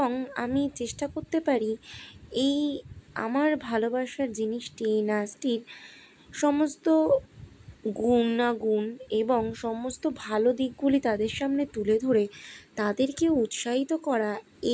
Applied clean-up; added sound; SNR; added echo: none; none; none; none.